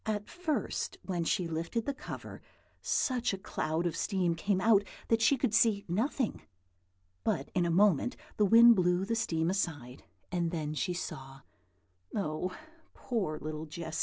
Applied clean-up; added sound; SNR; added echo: none; none; none; none.